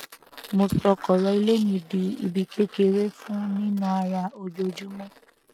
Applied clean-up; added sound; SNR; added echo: neural mask model RNNoise.